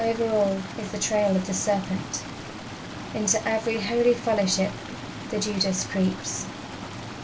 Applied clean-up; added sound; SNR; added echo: none; Stream; 11 dB; reverberation time 0.2 s.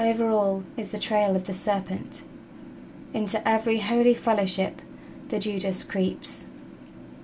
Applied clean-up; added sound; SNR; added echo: none; none; none; none.